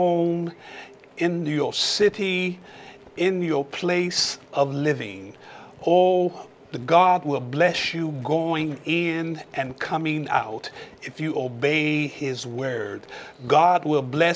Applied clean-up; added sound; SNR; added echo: none; none; none; none.